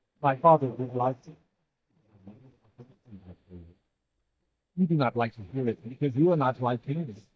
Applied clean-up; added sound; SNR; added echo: neural mask model DeepFilterNet 3.